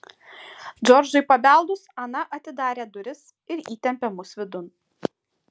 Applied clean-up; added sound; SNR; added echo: none; none; none; none.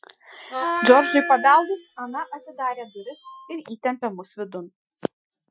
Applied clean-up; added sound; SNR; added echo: classical method Wiener filter.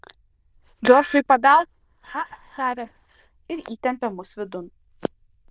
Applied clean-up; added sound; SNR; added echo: neural diffusion model UNIVERSE++.